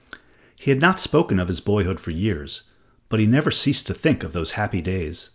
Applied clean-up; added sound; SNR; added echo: none; none; none; none.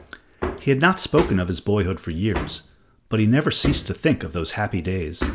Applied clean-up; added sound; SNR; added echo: none; Hammer; 10 dB; none.